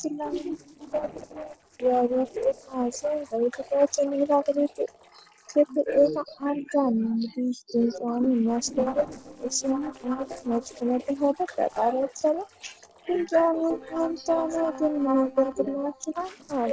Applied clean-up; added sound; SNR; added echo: neural separator model SepFormer DNS4.